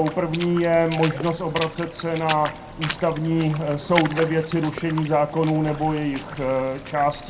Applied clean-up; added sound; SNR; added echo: none; Water / Splash, splatter; 12 dB; reverberation time 0.2 s.